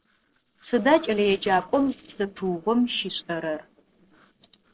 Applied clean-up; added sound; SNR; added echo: neural separator model SepFormer DNS4.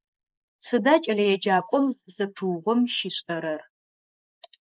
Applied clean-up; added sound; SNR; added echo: neural mask model Resemble Enhance denoiser.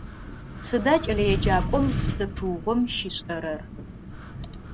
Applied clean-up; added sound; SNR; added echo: none; Wind; 3 dB; none.